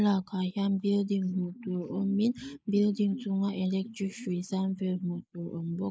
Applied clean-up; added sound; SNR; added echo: neural mask model Resemble Enhance denoiser.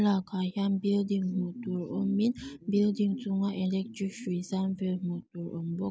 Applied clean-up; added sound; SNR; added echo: none; none; none; none.